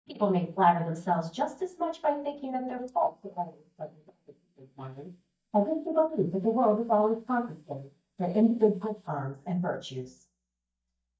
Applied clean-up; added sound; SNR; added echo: neural mask model DeepFilterNet 3.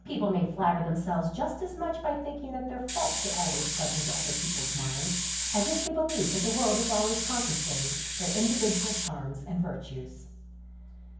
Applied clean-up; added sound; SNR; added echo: none; Hiss; 0 dB; reverberation time 0.9 s.